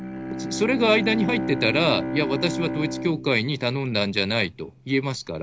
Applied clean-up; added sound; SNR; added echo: none; Bowed string instrument; 7 dB; none.